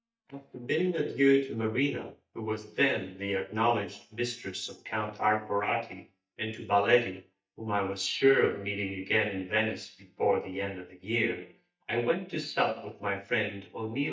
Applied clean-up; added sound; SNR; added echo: neural mask model DeepFilterNet 3.